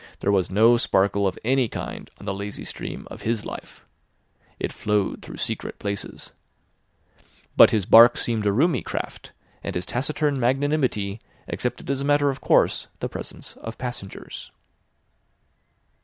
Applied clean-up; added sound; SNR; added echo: none; none; none; none.